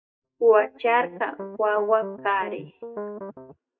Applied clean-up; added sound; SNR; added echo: neural mask model DeepFilterNet 3.